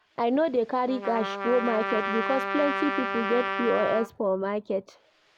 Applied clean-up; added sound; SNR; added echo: none; Trumpet; 5 dB; none.